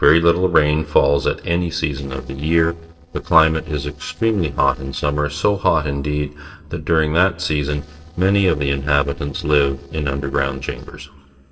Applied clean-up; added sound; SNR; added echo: neural separator model SepFormer DNS4.